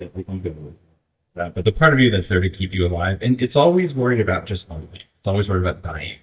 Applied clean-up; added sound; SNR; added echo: neural mask model DeepFilterNet 3.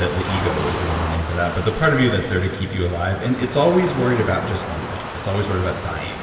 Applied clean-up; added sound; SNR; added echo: none; Waves, surf; 8 dB; reverberation time 2.6 s.